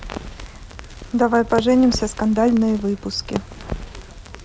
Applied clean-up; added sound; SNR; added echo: none; Crackle; 12 dB; none.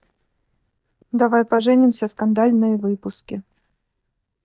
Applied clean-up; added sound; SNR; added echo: neural mask model DeepFilterNet 3.